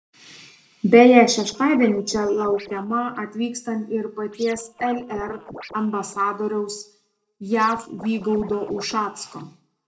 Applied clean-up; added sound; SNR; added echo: neural separator model SepFormer DNS4.